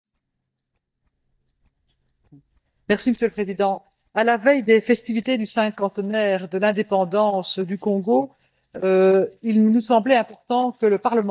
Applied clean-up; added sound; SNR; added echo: neural mask model DeepFilterNet 3.